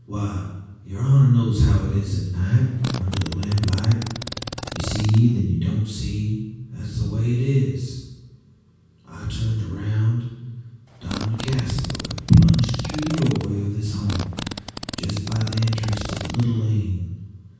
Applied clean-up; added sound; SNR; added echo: none; Fart; 11 dB; reverberation time 1.2 s.